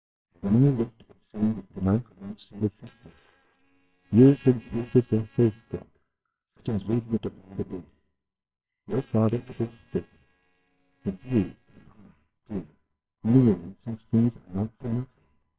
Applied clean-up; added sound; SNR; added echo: neural separator model SepFormer WHAMR!.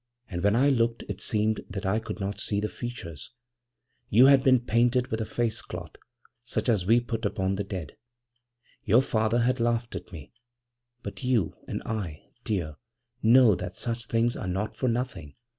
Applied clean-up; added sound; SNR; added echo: none; none; none; none.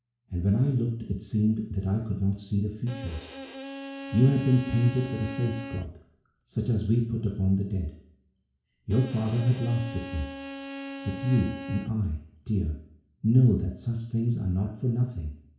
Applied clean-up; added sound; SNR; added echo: none; Bowed string instrument; 12 dB; reverberation time 0.6 s.